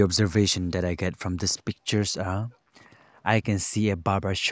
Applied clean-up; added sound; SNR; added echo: none; none; none; none.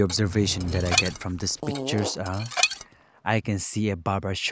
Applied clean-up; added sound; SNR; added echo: none; Dishes, pots, and pans + Fart / Drawer open or close; 3 dB; none.